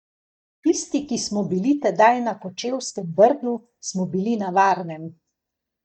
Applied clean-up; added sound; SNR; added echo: neural mask model DeepFilterNet 3.